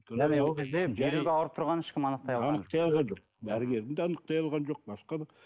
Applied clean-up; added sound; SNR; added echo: neural mask model Resemble Enhance denoiser.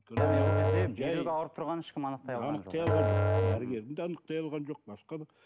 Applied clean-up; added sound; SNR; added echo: none; Musical instrument; -3 dB; none.